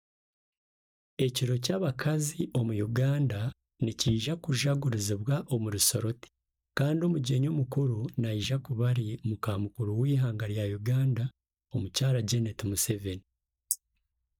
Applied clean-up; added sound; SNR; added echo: neural mask model DeepFilterNet 3.